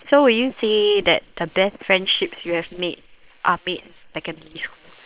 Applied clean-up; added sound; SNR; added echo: neural separator model SepFormer WHAM!.